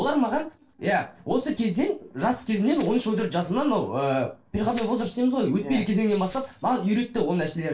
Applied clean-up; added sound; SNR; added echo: neural separator model SepFormer DNS4.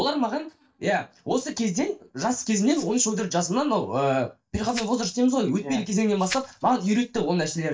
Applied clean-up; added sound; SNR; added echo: neural mask model DeepFilterNet 3.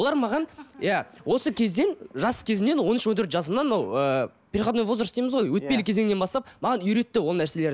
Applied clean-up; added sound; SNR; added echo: none; none; none; none.